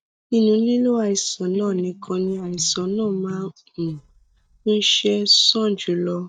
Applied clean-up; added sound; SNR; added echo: neural mask model DeepFilterNet 3.